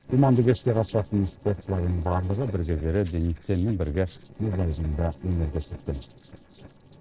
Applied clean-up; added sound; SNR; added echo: neural separator model SepFormer DNS4.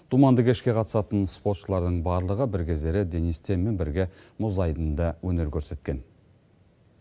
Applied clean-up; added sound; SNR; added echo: none; none; none; none.